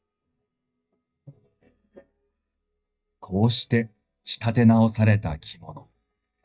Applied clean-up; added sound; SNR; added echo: neural mask model DeepFilterNet 3.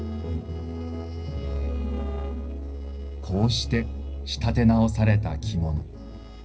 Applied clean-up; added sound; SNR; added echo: neural separator model SepFormer DNS4.